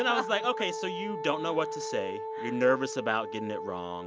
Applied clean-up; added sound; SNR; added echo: none; Wind instrument, woodwind instrument; 6 dB; none.